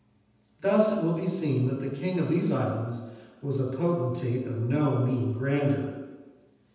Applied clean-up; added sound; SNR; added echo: none; none; none; reverberation time 1.1 s.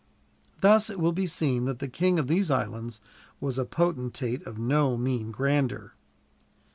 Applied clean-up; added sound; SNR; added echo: none; none; none; none.